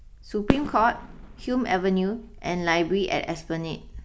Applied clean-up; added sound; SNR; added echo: none; Fireworks; 7 dB; none.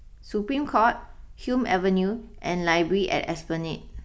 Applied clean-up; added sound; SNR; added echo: none; none; none; none.